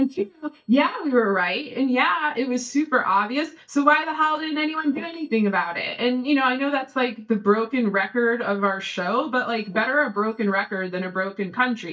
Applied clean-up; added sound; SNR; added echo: neural mask model DeepFilterNet 3.